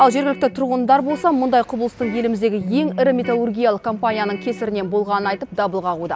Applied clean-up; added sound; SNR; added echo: none; Electric guitar; 15 dB; none.